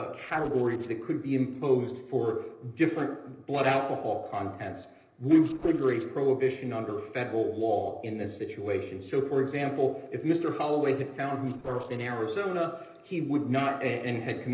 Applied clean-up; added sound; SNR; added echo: neural separator model SepFormer DNS4.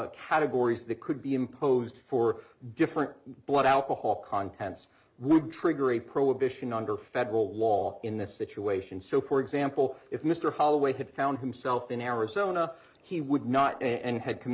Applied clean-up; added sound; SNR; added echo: none; none; none; none.